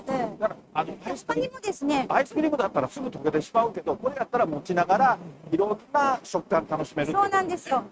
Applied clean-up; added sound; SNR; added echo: neural mask model RNNoise.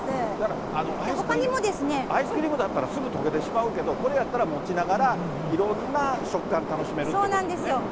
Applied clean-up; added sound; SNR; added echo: none; Subway, metro, underground; 5 dB; none.